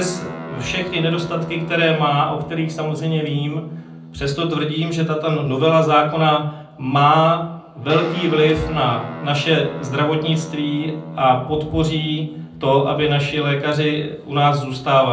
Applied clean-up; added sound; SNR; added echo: none; Guitar; 15 dB; reverberation time 0.6 s.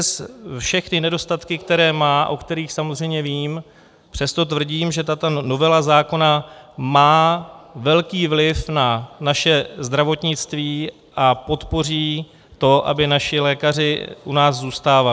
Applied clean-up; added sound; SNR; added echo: none; none; none; none.